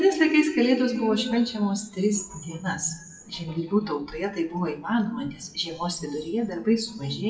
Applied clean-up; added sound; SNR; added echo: classical method WPE with log-MMSE.